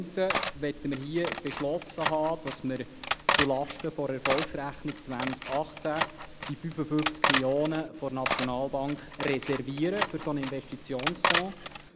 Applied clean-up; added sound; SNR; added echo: none; Cutlery, silverware; -1 dB; none.